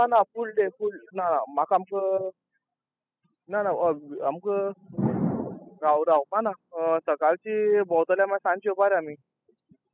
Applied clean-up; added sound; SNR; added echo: classical method spectral subtraction.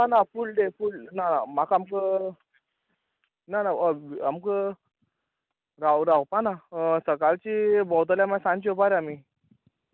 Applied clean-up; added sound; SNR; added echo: none; none; none; none.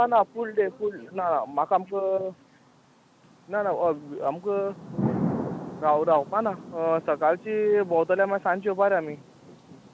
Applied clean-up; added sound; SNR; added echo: none; Thunder / Rain; 11 dB; none.